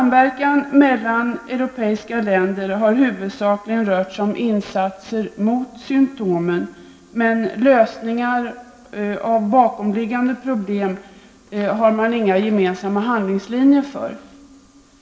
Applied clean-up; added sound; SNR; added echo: none; none; none; reverberation time 1.4 s.